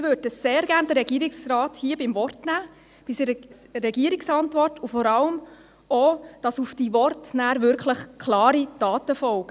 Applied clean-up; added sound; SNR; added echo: none; none; none; none.